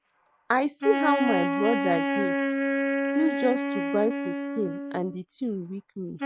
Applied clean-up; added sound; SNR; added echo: neural mask model RNNoise.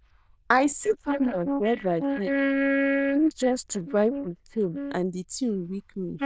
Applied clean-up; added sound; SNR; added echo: neural diffusion model UNIVERSE++.